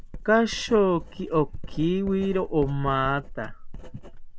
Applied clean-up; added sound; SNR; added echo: none; Writing; 10 dB; none.